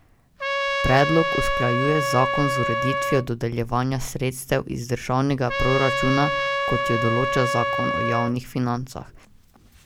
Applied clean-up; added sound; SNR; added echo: none; Trumpet; 1 dB; none.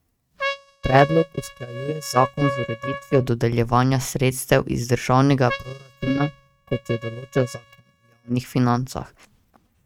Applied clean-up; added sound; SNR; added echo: neural mask model RNNoise.